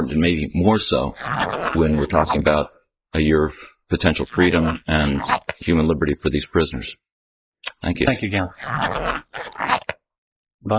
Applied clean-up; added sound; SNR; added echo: neural mask model Resemble Enhance denoiser.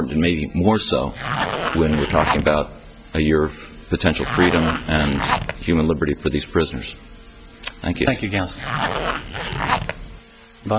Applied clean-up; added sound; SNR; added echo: none; Zipper (clothing); 3 dB; none.